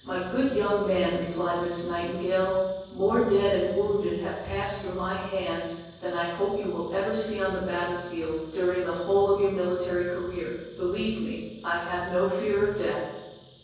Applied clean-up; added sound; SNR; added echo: none; Insect; 12 dB; reverberation time 1.3 s.